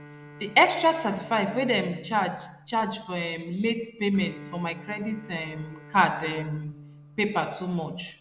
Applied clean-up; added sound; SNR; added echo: none; Bowed string instrument; 18 dB; none.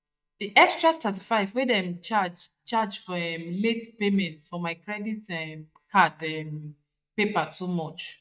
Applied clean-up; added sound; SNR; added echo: neural mask model DeepFilterNet 3.